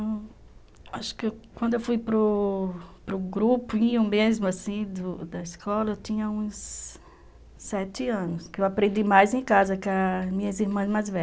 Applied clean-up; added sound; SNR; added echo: none; none; none; none.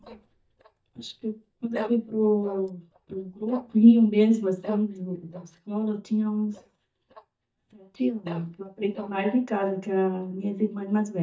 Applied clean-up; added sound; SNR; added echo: neural mask model DeepFilterNet 3.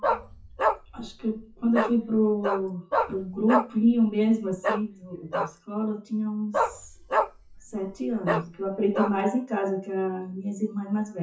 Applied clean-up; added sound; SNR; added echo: classical method WPE with log-MMSE.